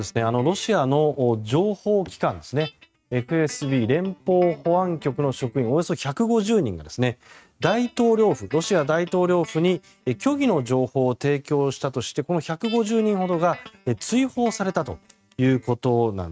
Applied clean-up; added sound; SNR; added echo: neural mask model RNNoise.